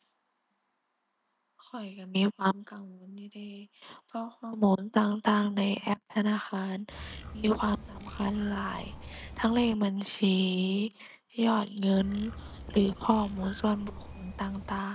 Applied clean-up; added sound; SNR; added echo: none; Bird; 13 dB; none.